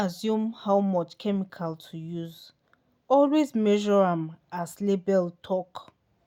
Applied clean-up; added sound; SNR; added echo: none; none; none; none.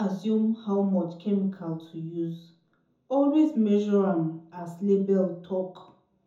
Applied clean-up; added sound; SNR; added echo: none; none; none; reverberation time 0.5 s.